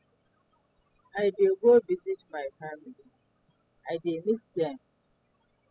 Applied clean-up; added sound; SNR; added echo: classical method spectral subtraction.